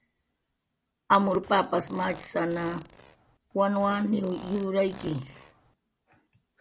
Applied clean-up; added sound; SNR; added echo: none; Fart; 19 dB; none.